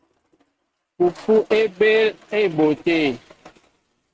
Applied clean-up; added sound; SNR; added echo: neural mask model RNNoise.